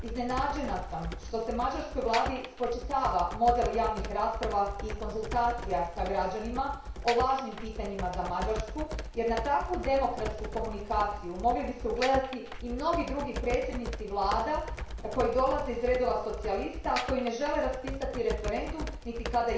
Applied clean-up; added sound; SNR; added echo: none; Computer keyboard; 7 dB; reverberation time 0.6 s.